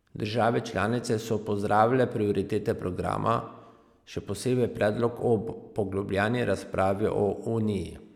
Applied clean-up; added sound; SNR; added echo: none; none; none; none.